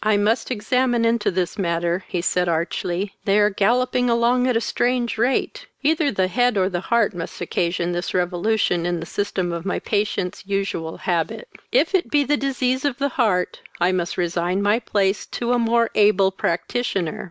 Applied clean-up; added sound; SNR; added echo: none; none; none; none.